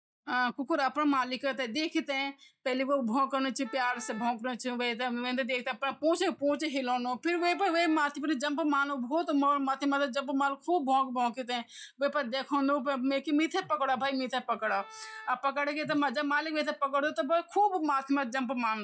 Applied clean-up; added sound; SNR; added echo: classical method log-MMSE.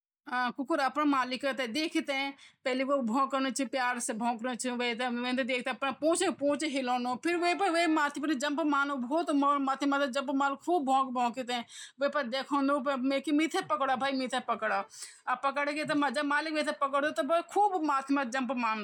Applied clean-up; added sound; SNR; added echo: neural mask model DeepFilterNet 3.